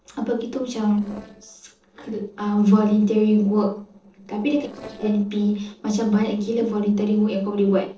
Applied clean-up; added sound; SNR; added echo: neural separator model SepFormer DNS4.